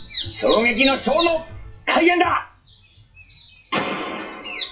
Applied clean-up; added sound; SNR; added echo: classical method WPE with log-MMSE.